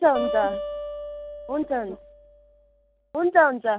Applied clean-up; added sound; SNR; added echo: none; Acoustic guitar; 9 dB; none.